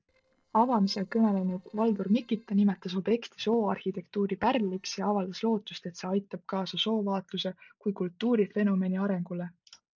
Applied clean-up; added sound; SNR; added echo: neural separator model SepFormer DNS4.